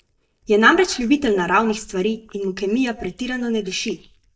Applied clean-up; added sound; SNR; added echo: neural mask model DeepFilterNet 3.